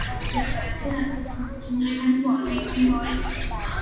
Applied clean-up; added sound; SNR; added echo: none; Bird; 3 dB; reverberation time 1.2 s.